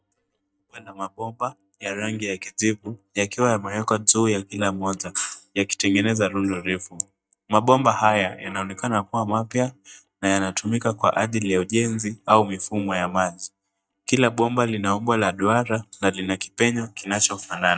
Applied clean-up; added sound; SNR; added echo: neural mask model DeepFilterNet 3.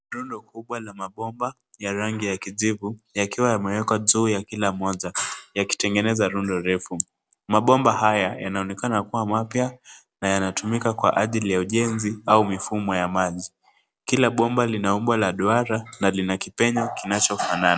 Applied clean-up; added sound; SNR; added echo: none; none; none; none.